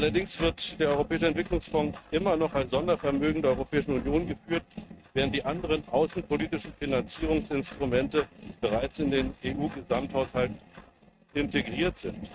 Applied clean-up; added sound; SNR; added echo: neural mask model RNNoise.